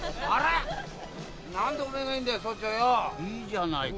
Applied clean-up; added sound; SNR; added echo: none; Thunder; 15 dB; none.